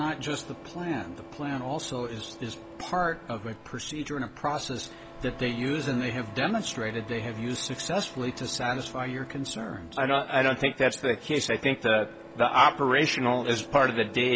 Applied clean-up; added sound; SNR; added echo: none; Printer; 17 dB; none.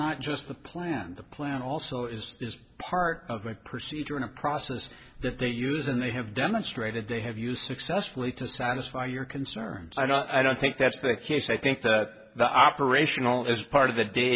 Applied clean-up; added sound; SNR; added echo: none; none; none; none.